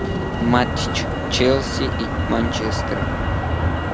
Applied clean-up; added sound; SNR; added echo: none; Motor vehicle (road); -2 dB; none.